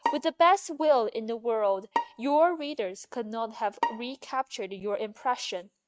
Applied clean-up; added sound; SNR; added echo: neural mask model RNNoise.